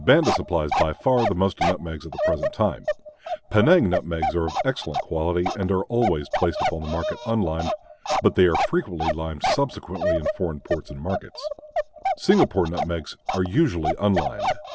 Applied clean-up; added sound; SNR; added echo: none; Bark; 4 dB; none.